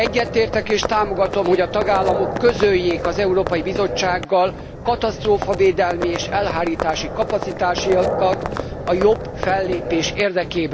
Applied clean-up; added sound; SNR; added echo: none; Livestock, farm animals, working animals; 6 dB; none.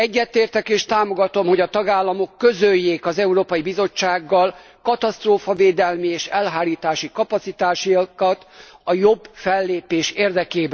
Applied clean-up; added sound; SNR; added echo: none; none; none; none.